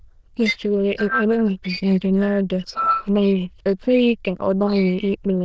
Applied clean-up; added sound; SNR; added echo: neural diffusion model UNIVERSE++.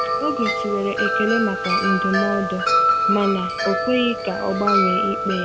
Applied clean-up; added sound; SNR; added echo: none; Wind chime; -2 dB; none.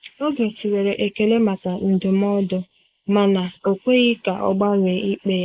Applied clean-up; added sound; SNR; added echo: neural mask model Resemble Enhance denoiser.